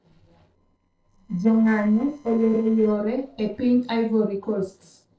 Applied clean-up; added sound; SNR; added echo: neural separator model SepFormer DNS4.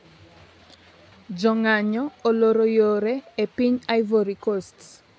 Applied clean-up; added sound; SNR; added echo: none; none; none; none.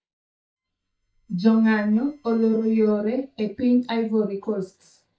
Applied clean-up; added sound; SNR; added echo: neural mask model DeepFilterNet 3.